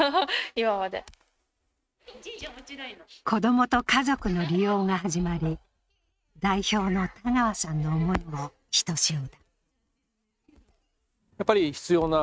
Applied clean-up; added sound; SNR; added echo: neural mask model RNNoise.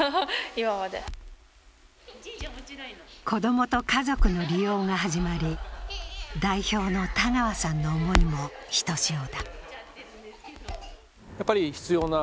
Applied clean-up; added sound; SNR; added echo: none; Crackle; 6 dB; none.